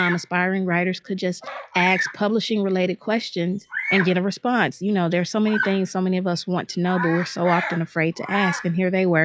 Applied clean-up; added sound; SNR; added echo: classical method log-MMSE.